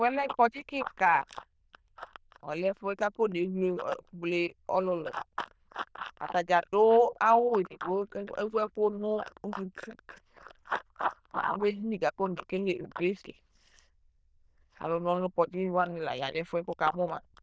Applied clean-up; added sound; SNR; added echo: neural diffusion model UNIVERSE++.